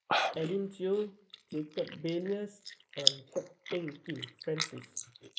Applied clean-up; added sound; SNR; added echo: neural mask model Resemble Enhance denoiser.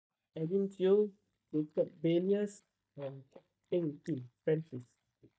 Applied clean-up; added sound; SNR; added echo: neural mask model DeepFilterNet 3.